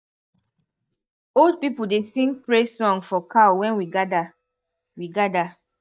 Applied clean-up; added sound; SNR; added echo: neural mask model DeepFilterNet 3.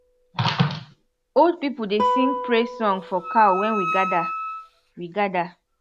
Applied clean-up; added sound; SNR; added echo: none; Guitar + Wind instrument, woodwind instrument; 6 dB; none.